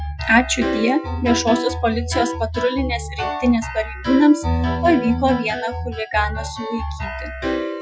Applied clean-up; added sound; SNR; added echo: classical method Wiener filter.